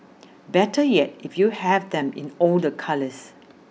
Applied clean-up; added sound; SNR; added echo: none; none; none; none.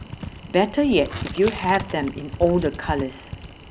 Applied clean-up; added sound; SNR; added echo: none; Typing + Crushing / Wood; 10 dB; none.